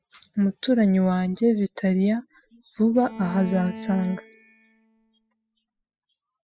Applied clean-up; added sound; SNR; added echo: classical method spectral subtraction.